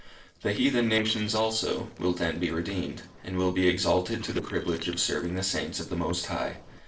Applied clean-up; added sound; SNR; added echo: neural separator model SepFormer DNS4.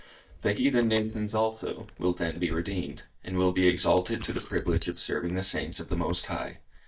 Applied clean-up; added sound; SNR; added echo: neural mask model DeepFilterNet 3.